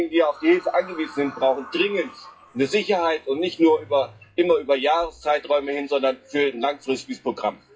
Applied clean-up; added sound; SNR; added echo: classical method WPE with log-MMSE.